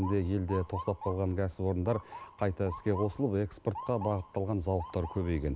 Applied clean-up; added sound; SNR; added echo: none; Motor vehicle (road) / Siren; 14 dB; none.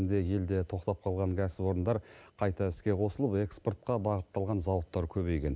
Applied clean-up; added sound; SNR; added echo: none; none; none; none.